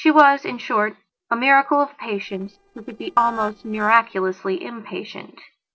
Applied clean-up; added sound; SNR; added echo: neural separator model SepFormer DNS4.